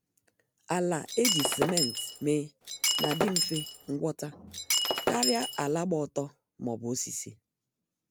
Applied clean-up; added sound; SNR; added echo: none; Shatter; -2 dB; none.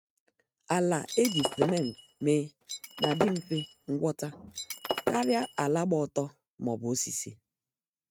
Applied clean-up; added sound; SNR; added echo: neural mask model RNNoise.